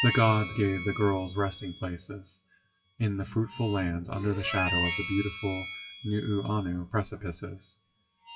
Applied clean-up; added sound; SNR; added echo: classical method WPE with log-MMSE.